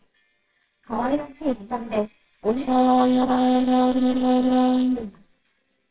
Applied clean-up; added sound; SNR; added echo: neural separator model SepFormer WHAMR!.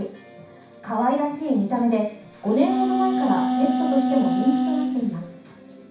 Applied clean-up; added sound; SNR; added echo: none; Wind instrument, woodwind instrument; -1 dB; reverberation time 0.6 s.